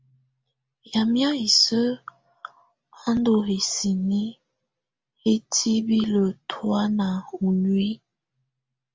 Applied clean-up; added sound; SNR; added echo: none; none; none; none.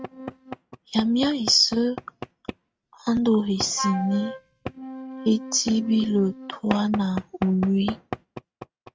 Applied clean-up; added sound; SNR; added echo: neural mask model RNNoise.